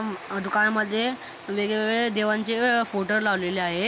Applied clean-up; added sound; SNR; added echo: none; none; none; none.